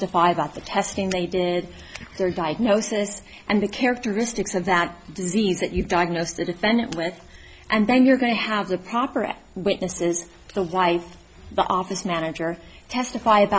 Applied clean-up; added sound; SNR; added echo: none; none; none; none.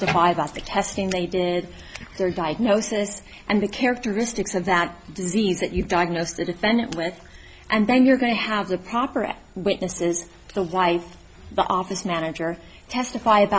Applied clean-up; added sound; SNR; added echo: none; Bathtub (filling or washing); 18 dB; none.